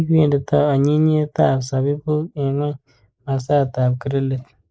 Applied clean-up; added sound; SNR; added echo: neural mask model Resemble Enhance denoiser.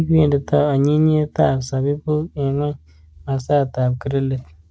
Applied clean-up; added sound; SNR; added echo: neural mask model DeepFilterNet 3.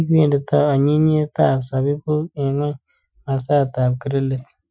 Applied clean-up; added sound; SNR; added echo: classical method Wiener filter.